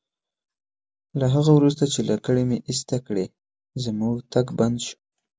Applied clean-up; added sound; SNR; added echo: none; none; none; none.